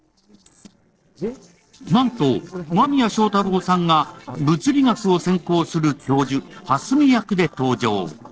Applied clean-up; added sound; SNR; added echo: neural separator model SepFormer DNS4.